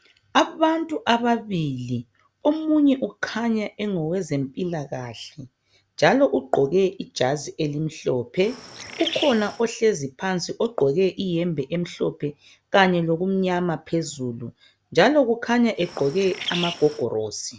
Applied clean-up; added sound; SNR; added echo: none; Bird; 10 dB; none.